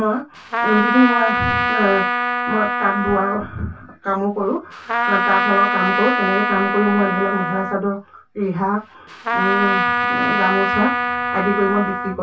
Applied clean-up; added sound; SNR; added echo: none; Trumpet; 0 dB; reverberation time 0.1 s.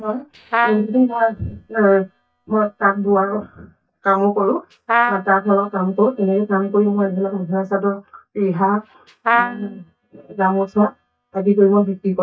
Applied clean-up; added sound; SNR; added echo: neural mask model DeepFilterNet 3.